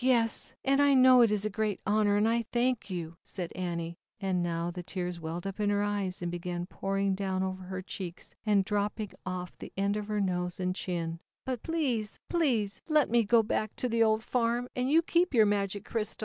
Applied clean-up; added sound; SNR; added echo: none; none; none; none.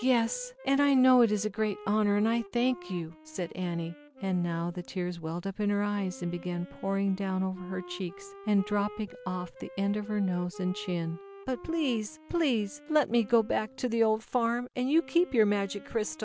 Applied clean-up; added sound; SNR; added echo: none; Wind instrument, woodwind instrument; 19 dB; none.